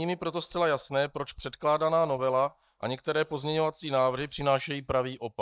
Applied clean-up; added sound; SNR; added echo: neural mask model DeepFilterNet 3.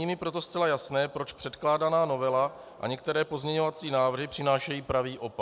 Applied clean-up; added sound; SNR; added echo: none; none; none; none.